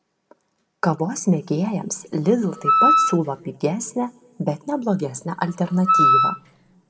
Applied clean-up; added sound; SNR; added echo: none; Wind instrument, woodwind instrument; -4 dB; reverberation time 1.0 s.